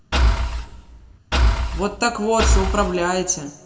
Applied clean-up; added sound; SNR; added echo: none; Engine / Car; -3 dB; reverberation time 2.7 s.